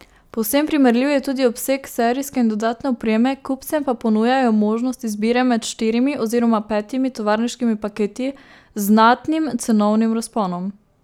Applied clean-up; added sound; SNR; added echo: none; none; none; none.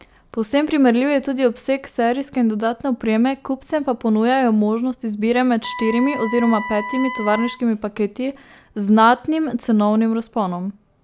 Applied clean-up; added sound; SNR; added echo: none; Wind instrument, woodwind instrument; 10 dB; none.